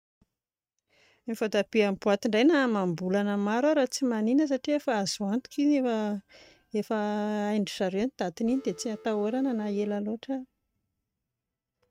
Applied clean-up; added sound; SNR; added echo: neural mask model RNNoise.